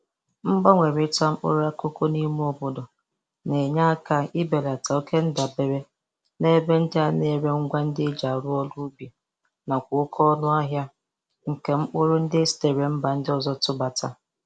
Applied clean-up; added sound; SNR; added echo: none; none; none; none.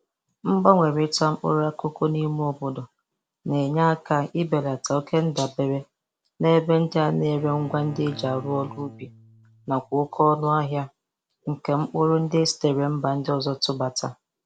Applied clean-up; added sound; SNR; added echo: none; Bowed string instrument; 19 dB; none.